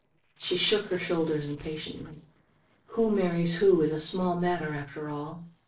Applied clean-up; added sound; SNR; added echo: neural separator model SepFormer DNS4.